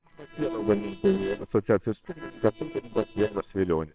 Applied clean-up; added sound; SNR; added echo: neural separator model SepFormer WHAMR!.